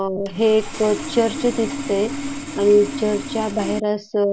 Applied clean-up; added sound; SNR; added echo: none; Sawing; 9 dB; none.